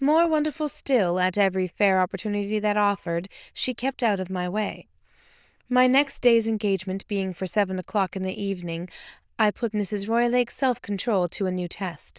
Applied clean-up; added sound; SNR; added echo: neural diffusion model UNIVERSE++.